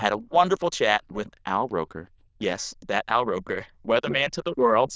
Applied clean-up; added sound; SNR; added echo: neural diffusion model UNIVERSE++.